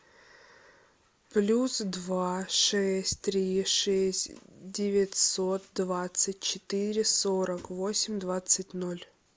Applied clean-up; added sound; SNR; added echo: none; none; none; none.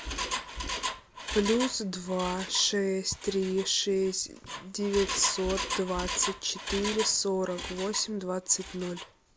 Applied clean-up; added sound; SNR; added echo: none; Engine; 7 dB; none.